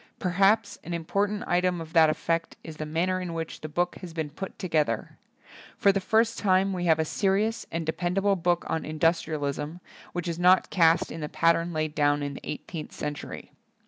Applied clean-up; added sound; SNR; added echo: none; none; none; none.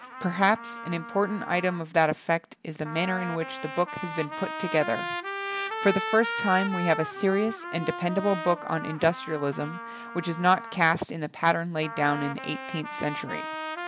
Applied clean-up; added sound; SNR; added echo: none; Trumpet; 8 dB; none.